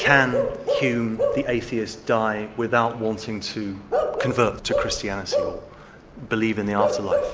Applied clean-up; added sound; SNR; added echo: none; Bark / Livestock, farm animals, working animals; 3 dB; none.